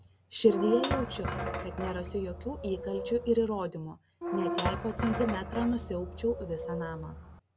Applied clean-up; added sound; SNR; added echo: none; Squeak / Thump, thud; 4 dB; none.